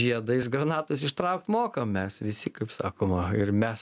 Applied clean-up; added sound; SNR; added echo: none; none; none; none.